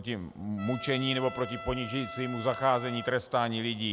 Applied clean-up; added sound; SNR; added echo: none; Trumpet; 12 dB; none.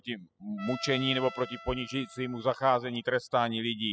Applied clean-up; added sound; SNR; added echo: classical method spectral subtraction.